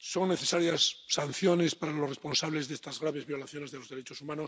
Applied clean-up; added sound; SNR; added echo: none; none; none; none.